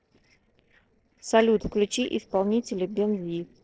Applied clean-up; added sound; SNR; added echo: neural separator model SepFormer DNS4.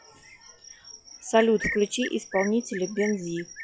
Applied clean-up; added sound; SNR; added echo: classical method log-MMSE.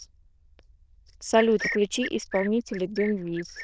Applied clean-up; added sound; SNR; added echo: neural diffusion model UNIVERSE++.